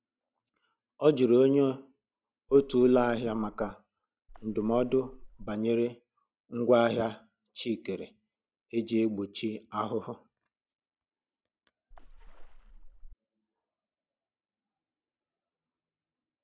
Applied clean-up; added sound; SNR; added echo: none; Water / Splash, splatter; 16 dB; none.